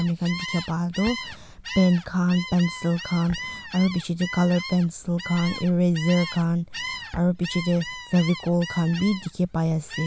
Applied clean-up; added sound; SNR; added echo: none; Gull, seagull; 12 dB; none.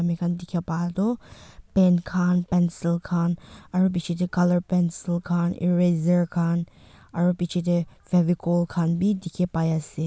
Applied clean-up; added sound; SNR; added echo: none; none; none; none.